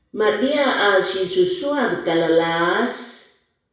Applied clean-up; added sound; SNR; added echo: none; none; none; reverberation time 0.7 s.